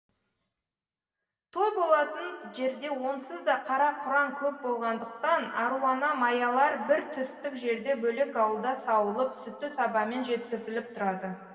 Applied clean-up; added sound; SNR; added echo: none; none; none; reverberation time 2.3 s.